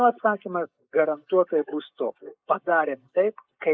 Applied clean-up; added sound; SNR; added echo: neural mask model Resemble Enhance denoiser.